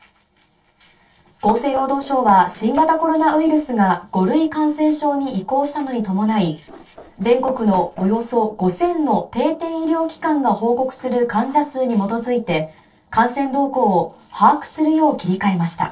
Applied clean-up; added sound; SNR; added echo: neural separator model SepFormer DNS4.